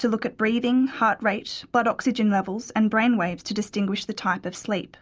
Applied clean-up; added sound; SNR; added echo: none; none; none; none.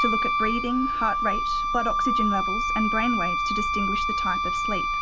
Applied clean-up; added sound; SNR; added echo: none; Wind instrument, woodwind instrument; -4 dB; none.